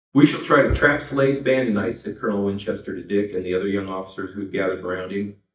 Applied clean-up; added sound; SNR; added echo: neural mask model DeepFilterNet 3.